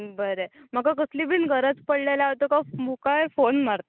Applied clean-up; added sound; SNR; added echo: none; none; none; none.